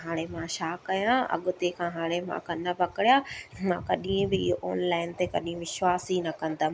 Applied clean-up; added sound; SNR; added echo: none; none; none; none.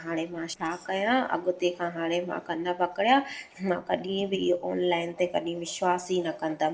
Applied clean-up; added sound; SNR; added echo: neural separator model SepFormer DNS4.